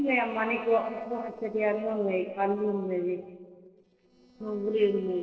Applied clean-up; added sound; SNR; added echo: neural separator model SepFormer DNS4.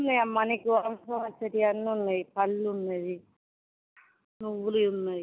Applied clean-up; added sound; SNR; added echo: none; none; none; none.